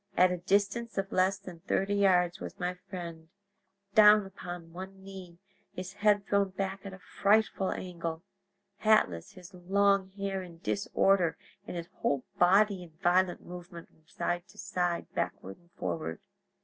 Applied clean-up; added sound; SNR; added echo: none; none; none; none.